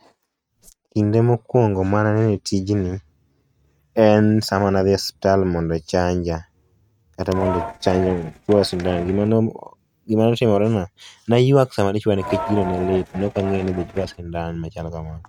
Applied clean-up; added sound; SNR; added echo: neural mask model RNNoise.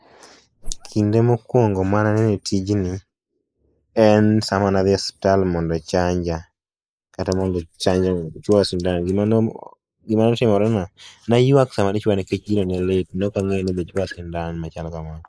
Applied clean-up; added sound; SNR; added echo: neural mask model Resemble Enhance denoiser.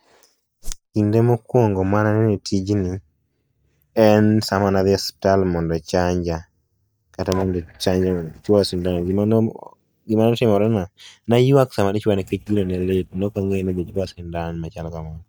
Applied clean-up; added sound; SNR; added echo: neural mask model DeepFilterNet 3.